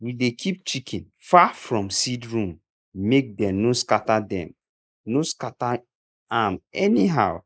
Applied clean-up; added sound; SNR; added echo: neural mask model Resemble Enhance denoiser.